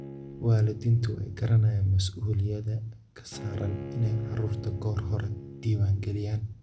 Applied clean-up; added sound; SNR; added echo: none; Bowed string instrument; 15 dB; none.